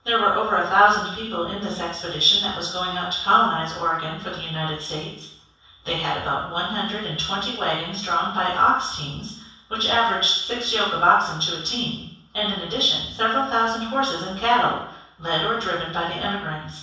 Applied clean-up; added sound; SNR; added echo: none; none; none; reverberation time 0.7 s.